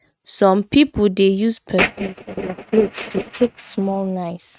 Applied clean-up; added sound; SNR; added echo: neural mask model RNNoise.